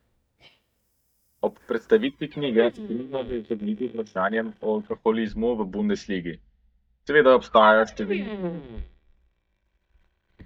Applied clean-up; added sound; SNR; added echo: neural mask model DeepFilterNet 3.